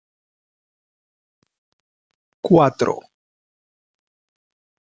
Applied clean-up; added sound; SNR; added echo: none; none; none; none.